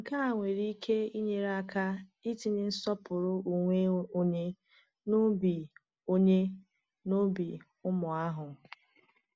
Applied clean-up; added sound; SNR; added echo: none; none; none; none.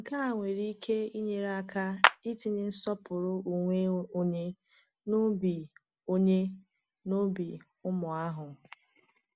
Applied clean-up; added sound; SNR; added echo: none; Clapping; -1 dB; none.